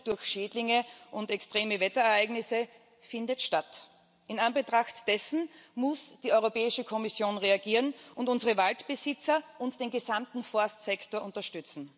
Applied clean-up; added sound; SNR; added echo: none; none; none; none.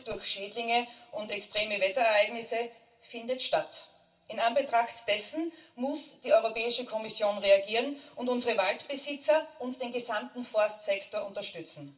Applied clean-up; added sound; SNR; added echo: none; none; none; reverberation time 0.2 s.